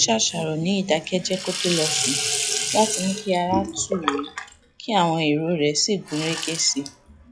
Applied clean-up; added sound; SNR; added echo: classical method log-MMSE.